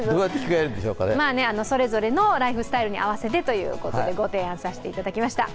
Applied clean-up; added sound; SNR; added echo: none; none; none; none.